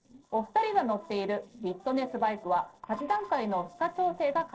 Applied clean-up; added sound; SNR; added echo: neural separator model SepFormer DNS4.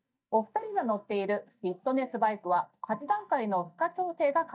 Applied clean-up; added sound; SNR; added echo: neural mask model DeepFilterNet 3.